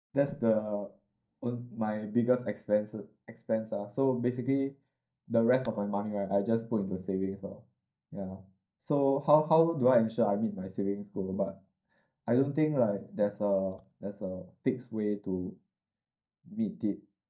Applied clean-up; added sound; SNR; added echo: neural mask model DeepFilterNet 3.